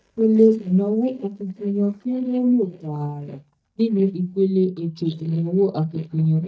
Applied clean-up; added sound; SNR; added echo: neural mask model DeepFilterNet 3.